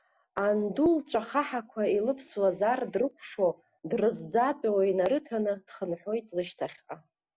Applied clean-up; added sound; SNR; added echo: none; none; none; none.